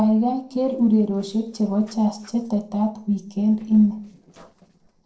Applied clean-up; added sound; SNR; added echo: neural separator model SepFormer DNS4.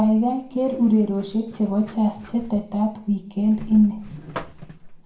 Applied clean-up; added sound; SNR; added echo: none; Zipper (clothing); 18 dB; reverberation time 0.4 s.